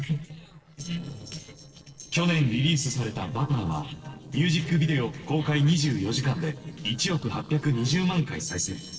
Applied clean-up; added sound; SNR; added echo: neural separator model SepFormer DNS4.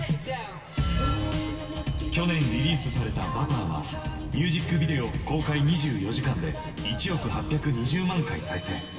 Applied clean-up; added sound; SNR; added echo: none; Bell; 18 dB; reverberation time 2.8 s.